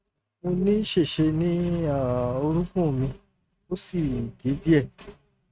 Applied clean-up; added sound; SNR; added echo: neural mask model RNNoise.